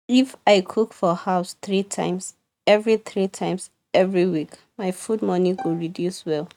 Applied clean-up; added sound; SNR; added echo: neural mask model RNNoise.